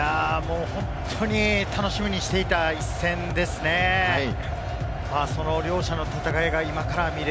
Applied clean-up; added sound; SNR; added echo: none; none; none; none.